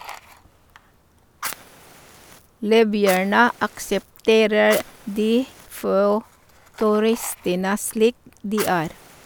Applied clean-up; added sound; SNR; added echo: none; Fire; 17 dB; none.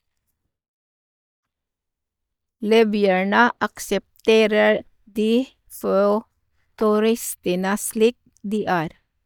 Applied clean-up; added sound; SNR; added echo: neural mask model DeepFilterNet 3.